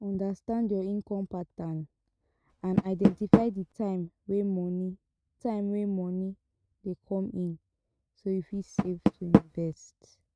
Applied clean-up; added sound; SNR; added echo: neural mask model RNNoise.